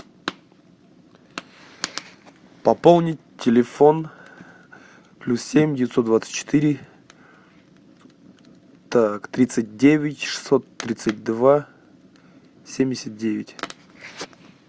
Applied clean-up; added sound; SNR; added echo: none; none; none; none.